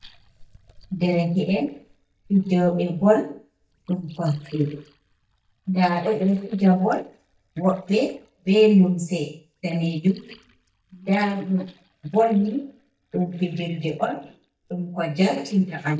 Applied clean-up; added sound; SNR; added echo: neural mask model DeepFilterNet 3.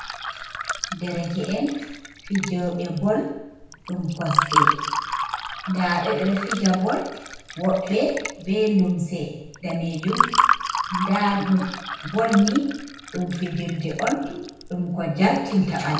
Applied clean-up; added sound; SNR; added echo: none; Fill (with liquid) / Water; 4 dB; reverberation time 0.8 s.